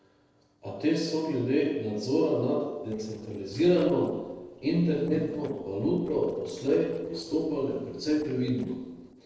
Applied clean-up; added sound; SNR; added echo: neural separator model SepFormer DNS4.